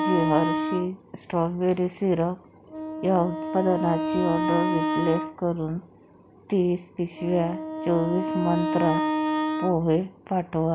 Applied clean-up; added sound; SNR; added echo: none; Wind instrument, woodwind instrument; 3 dB; none.